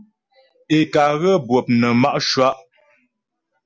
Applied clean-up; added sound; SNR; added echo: none; none; none; none.